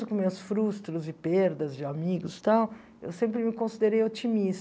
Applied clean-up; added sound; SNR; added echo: none; none; none; none.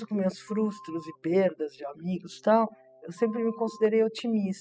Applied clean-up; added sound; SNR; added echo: classical method spectral subtraction.